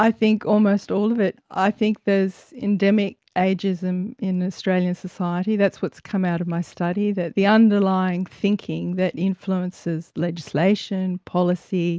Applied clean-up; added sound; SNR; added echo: none; none; none; none.